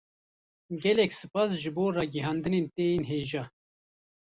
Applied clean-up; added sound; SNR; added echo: none; none; none; none.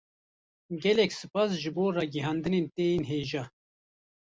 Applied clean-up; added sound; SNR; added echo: neural mask model Resemble Enhance denoiser.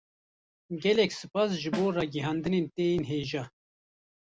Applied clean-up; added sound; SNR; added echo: none; Snare drum; 11 dB; none.